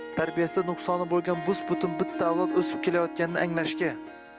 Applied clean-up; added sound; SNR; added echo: none; Harp; 7 dB; none.